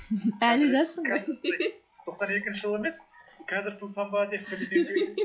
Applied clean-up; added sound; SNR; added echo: classical method log-MMSE.